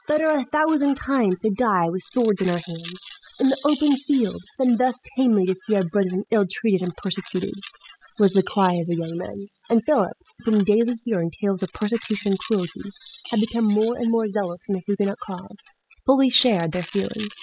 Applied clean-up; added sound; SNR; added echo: classical method spectral subtraction.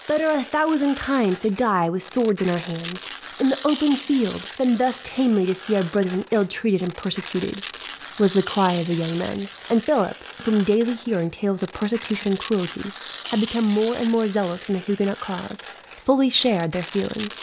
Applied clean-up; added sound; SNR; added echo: none; Tearing; 15 dB; none.